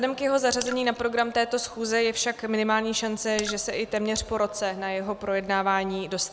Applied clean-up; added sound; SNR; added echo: none; Raindrop / Splash, splatter; 16 dB; none.